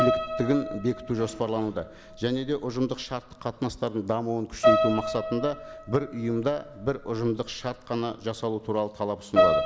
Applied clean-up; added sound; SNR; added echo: none; Piano; 1 dB; none.